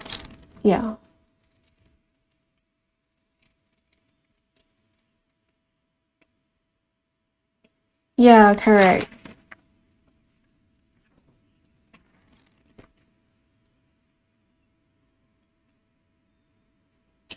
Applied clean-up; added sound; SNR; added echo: neural mask model RNNoise.